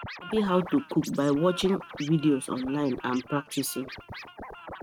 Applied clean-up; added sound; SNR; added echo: neural mask model RNNoise.